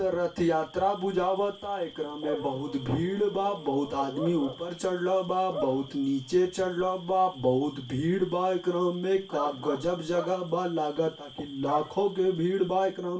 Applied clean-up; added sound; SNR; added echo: none; Bark / Cricket; 15 dB; reverberation time 0.2 s.